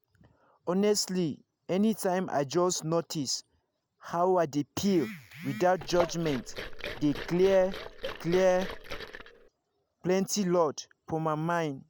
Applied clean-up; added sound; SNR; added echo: none; Liquid; 9 dB; none.